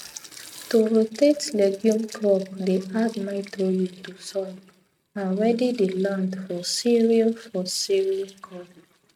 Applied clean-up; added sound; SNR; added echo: neural mask model RNNoise.